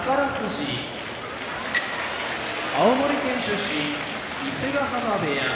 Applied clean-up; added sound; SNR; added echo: none; none; none; none.